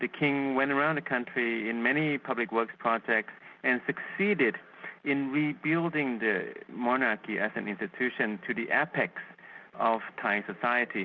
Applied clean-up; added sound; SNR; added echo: none; none; none; none.